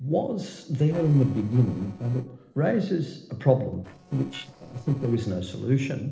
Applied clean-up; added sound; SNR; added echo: neural separator model SepFormer DNS4.